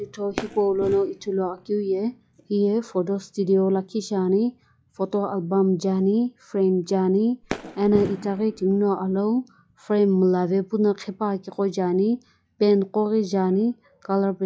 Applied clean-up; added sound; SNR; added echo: classical method log-MMSE.